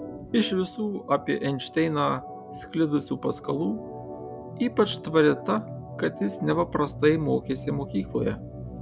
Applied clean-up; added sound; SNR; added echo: none; Organ; 12 dB; none.